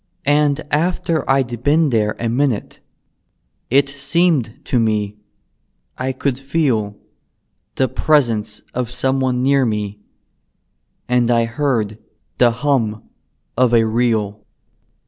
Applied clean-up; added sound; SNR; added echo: none; none; none; none.